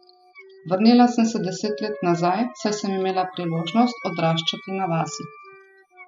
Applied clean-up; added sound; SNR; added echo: classical method spectral subtraction.